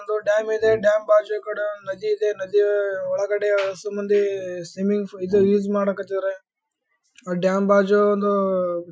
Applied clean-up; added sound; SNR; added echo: classical method Wiener filter.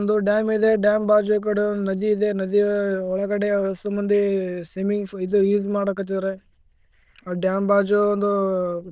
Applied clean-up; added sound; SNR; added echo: neural diffusion model UNIVERSE++.